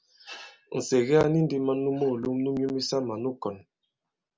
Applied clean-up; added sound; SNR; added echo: none; none; none; none.